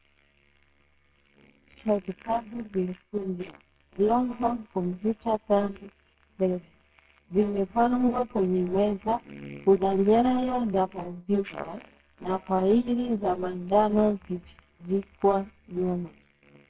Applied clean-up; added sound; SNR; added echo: neural separator model SepFormer WHAMR!.